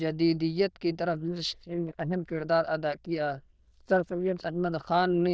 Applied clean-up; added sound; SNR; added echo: neural diffusion model UNIVERSE++.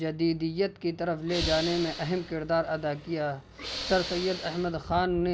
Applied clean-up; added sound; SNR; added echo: none; Hiss / Breathing; 9 dB; none.